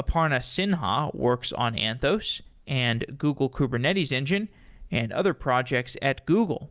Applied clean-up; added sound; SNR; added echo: none; none; none; none.